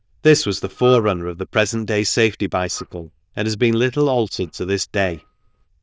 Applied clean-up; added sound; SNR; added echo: neural diffusion model UNIVERSE++.